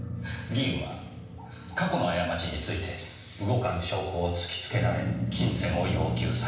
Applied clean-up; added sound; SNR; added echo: none; Bird; 19 dB; reverberation time 0.9 s.